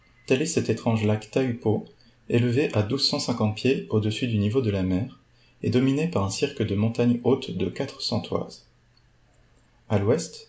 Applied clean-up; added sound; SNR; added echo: none; none; none; none.